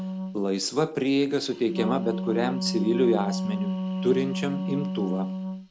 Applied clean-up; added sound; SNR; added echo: none; Wind instrument, woodwind instrument; 4 dB; none.